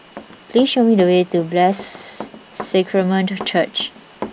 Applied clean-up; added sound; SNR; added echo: none; Run; 17 dB; none.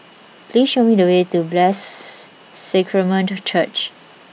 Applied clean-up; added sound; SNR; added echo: none; none; none; none.